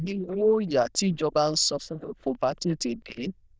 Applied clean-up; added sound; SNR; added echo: neural diffusion model UNIVERSE++.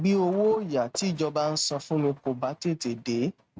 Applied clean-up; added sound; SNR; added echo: neural mask model RNNoise.